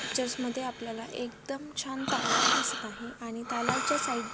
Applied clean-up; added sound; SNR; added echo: none; Breathing; -2 dB; none.